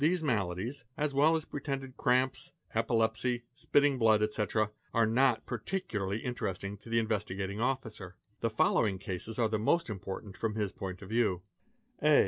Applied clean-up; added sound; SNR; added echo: none; none; none; none.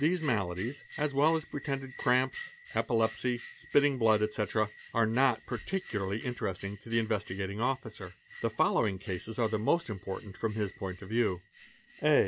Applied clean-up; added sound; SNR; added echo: none; Bell; 19 dB; none.